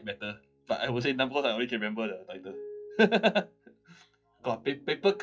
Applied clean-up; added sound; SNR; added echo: classical method log-MMSE.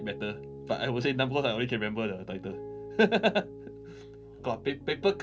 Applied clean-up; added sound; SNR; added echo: none; Piano; 13 dB; none.